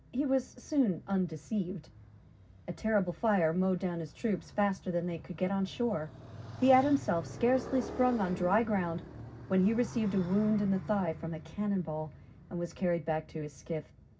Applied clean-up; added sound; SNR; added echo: none; Motorcycle; 15 dB; reverberation time 0.4 s.